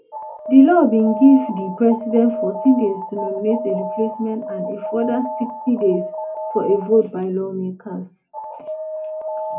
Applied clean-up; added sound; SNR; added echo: none; Alarm; 9 dB; reverberation time 0.3 s.